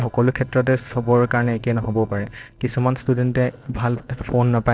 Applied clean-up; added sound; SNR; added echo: neural separator model SepFormer DNS4.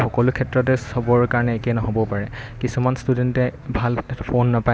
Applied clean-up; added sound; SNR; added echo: none; none; none; none.